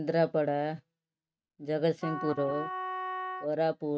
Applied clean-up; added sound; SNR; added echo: neural mask model RNNoise.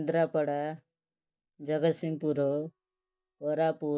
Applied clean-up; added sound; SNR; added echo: neural mask model DeepFilterNet 3.